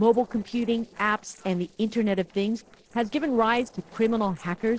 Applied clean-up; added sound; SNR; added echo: neural separator model SepFormer DNS4.